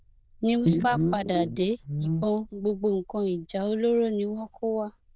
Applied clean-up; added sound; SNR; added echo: neural diffusion model UNIVERSE++.